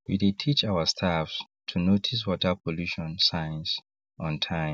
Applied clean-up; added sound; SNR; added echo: none; none; none; none.